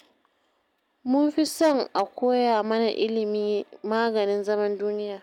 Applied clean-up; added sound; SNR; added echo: none; none; none; none.